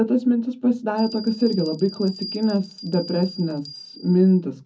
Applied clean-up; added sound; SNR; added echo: none; Bell; 17 dB; reverberation time 0.4 s.